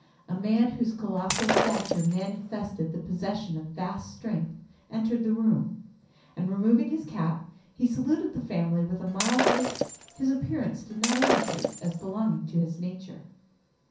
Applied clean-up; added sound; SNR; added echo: none; Shatter; 1 dB; reverberation time 0.6 s.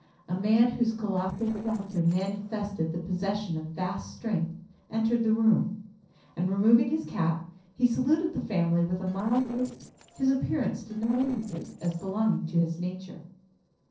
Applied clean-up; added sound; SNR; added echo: neural separator model SepFormer DNS4.